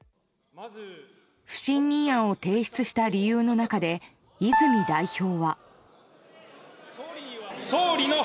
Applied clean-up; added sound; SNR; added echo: none; Piano; 1 dB; none.